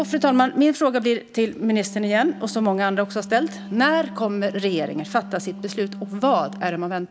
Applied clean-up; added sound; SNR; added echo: none; Wind instrument, woodwind instrument; 15 dB; none.